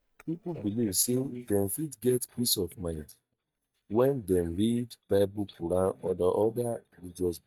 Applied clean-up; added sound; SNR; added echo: neural mask model DeepFilterNet 3.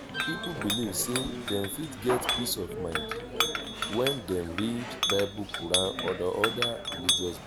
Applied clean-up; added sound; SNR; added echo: none; Chink, clink; 0 dB; none.